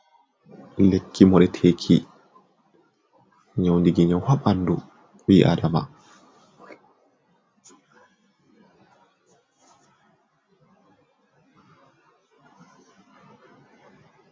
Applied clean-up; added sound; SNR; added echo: none; none; none; none.